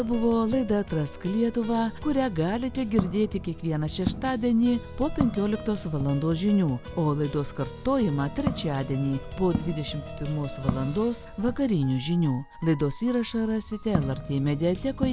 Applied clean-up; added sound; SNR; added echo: none; Walk, footsteps; 11 dB; none.